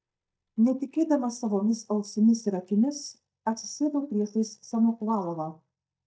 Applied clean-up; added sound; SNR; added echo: neural mask model DeepFilterNet 3.